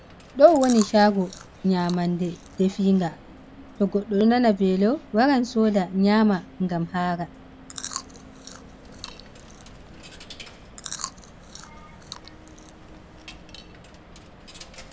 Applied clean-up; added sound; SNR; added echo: none; Coin (dropping) + Chewing, mastication; 17 dB; none.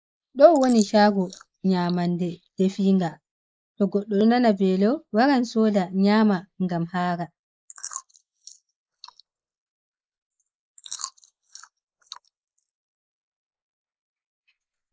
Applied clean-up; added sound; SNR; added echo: neural mask model Resemble Enhance denoiser.